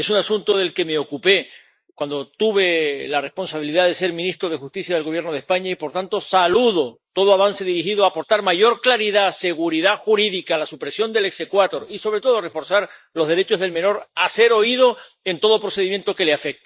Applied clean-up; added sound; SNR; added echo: neural mask model Resemble Enhance denoiser.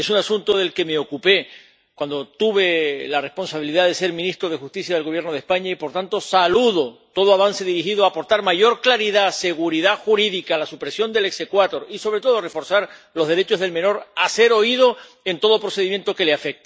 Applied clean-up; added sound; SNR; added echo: none; none; none; none.